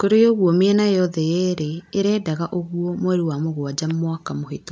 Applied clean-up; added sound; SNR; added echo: none; none; none; none.